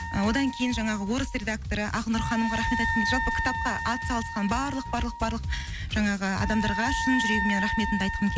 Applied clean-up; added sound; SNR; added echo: none; Wind instrument, woodwind instrument; 5 dB; none.